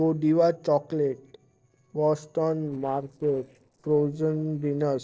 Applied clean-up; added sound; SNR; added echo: neural separator model SepFormer DNS4.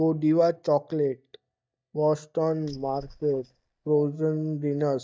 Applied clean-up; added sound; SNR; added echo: neural mask model DeepFilterNet 3.